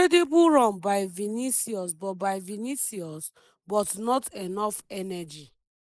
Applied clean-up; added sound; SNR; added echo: neural mask model Resemble Enhance denoiser.